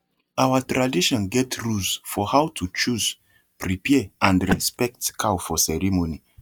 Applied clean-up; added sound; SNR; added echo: neural mask model DeepFilterNet 3.